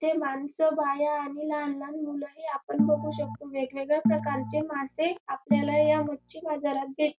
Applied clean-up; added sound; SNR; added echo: none; Organ; 3 dB; none.